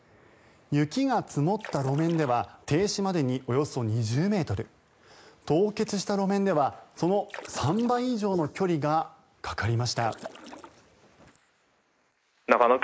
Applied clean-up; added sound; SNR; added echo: neural mask model Resemble Enhance denoiser.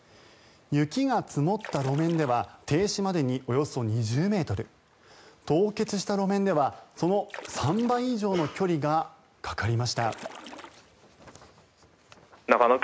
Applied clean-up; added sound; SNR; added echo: none; Splash, splatter; 16 dB; none.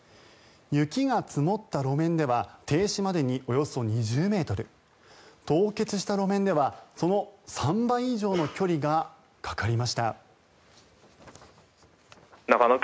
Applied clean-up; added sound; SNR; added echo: none; none; none; none.